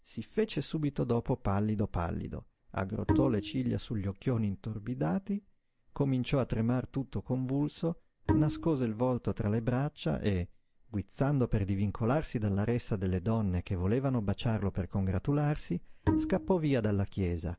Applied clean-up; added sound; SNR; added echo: none; Bowed string instrument; 2 dB; none.